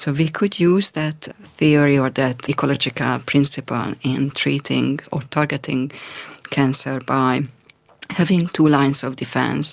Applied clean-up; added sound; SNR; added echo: none; none; none; none.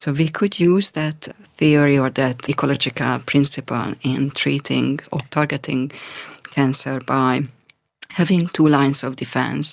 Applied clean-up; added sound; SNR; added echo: neural mask model DeepFilterNet 3.